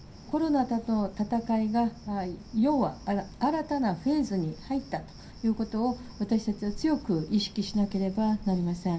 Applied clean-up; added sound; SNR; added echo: none; Cricket; 17 dB; reverberation time 0.3 s.